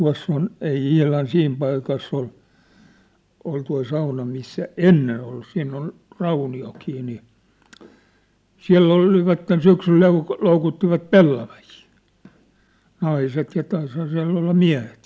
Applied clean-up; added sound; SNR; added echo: none; none; none; none.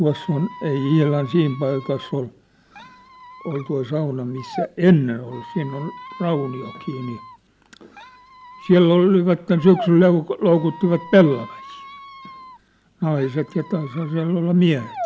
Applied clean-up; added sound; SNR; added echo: none; Squeak; 18 dB; none.